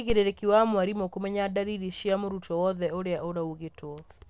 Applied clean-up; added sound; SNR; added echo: none; none; none; none.